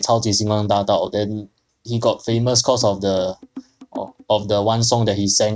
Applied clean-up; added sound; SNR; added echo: neural mask model RNNoise.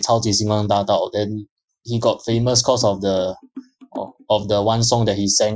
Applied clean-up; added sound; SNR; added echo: classical method Wiener filter.